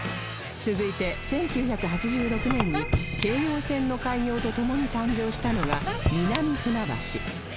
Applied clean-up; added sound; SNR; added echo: none; Squeak; 5 dB; none.